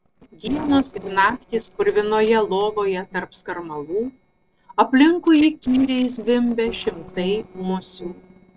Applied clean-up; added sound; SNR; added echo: neural separator model SepFormer DNS4.